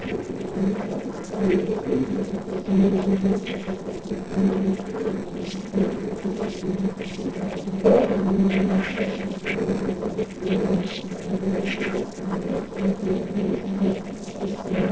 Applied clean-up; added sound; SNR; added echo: neural separator model SepFormer DNS4.